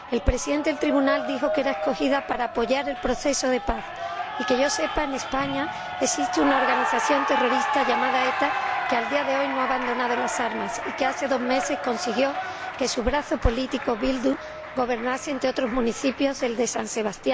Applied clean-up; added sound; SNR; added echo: none; Cheering; 4 dB; none.